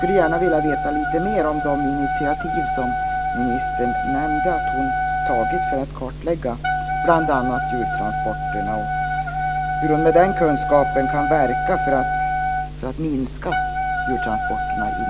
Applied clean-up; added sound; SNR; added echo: none; Wind instrument, woodwind instrument; 1 dB; none.